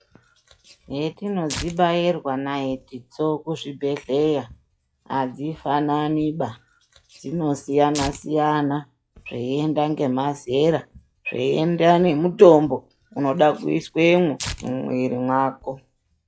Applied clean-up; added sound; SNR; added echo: classical method log-MMSE.